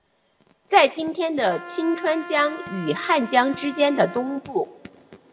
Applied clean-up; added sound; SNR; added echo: none; Trumpet; 15 dB; reverberation time 1.2 s.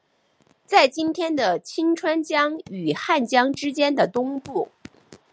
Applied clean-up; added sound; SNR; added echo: none; none; none; none.